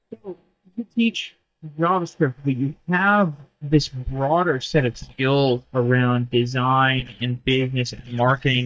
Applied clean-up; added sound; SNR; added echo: neural mask model DeepFilterNet 3.